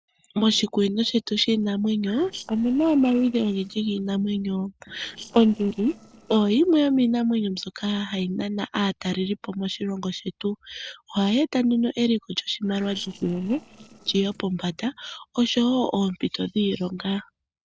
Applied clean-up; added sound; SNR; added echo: neural separator model SepFormer DNS4.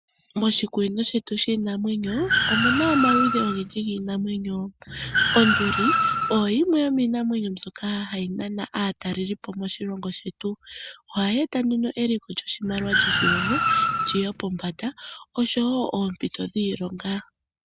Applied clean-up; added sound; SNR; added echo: none; Car; 0 dB; none.